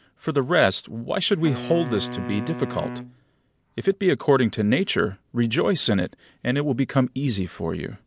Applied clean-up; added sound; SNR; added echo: none; Wind instrument, woodwind instrument; 11 dB; none.